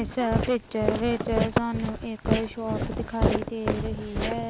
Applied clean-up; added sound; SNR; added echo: none; Walk, footsteps; -1 dB; none.